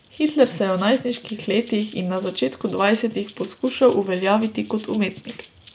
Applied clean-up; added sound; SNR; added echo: none; Rattle (instrument); 20 dB; none.